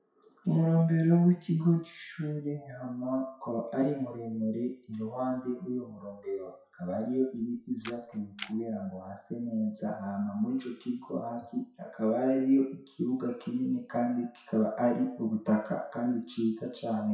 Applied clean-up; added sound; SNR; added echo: classical method WPE with log-MMSE.